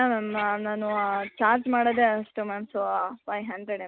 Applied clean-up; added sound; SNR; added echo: none; none; none; none.